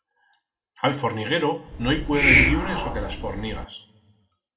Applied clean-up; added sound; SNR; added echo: none; Hiss; -5 dB; reverberation time 0.8 s.